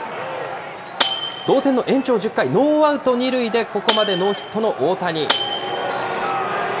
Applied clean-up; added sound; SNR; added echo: none; Tambourine; 6 dB; none.